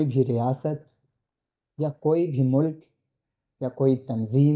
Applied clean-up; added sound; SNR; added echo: neural mask model DeepFilterNet 3.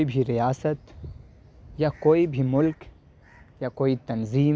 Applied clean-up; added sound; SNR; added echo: none; none; none; none.